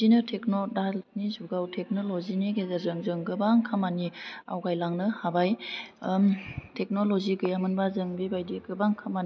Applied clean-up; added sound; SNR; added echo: none; none; none; none.